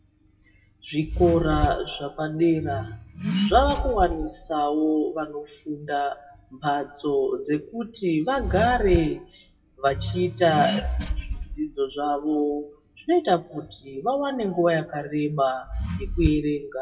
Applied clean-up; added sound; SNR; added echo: classical method WPE with log-MMSE.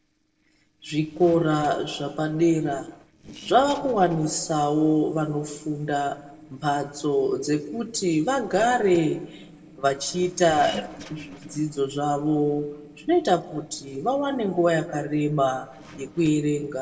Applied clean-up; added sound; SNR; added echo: neural separator model SepFormer DNS4.